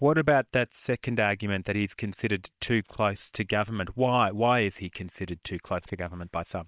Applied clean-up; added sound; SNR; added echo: neural separator model SepFormer WHAM!.